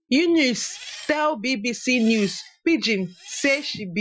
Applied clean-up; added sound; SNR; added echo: classical method Wiener filter.